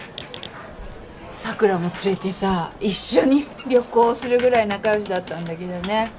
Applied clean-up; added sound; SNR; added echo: none; Squeak; 17 dB; none.